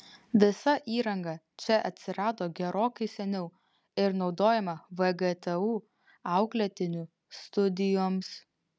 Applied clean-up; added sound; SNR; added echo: none; none; none; none.